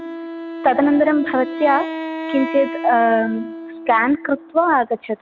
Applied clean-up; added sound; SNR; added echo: none; Wind instrument, woodwind instrument; 10 dB; none.